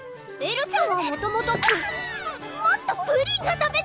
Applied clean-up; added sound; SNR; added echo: none; Squeak; 10 dB; none.